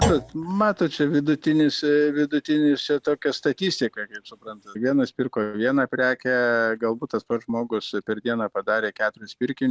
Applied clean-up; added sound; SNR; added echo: none; Thump, thud; 7 dB; none.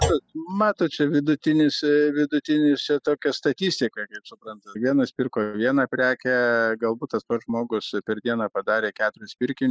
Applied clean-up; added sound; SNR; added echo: classical method spectral subtraction.